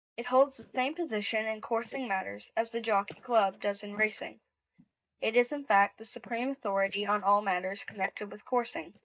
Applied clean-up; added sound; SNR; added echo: neural mask model DeepFilterNet 3.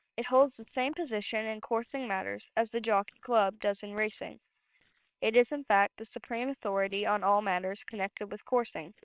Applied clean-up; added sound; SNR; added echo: neural separator model SepFormer WHAMR!.